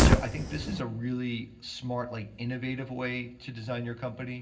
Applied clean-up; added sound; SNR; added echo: none; Fire; -3 dB; reverberation time 0.4 s.